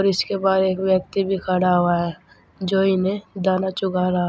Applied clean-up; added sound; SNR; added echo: none; none; none; none.